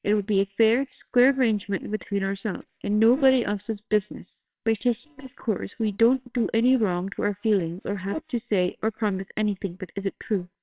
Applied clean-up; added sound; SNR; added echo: neural separator model SepFormer WHAMR!.